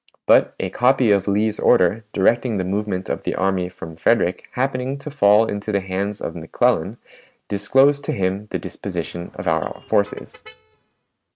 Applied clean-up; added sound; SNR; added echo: neural mask model RNNoise.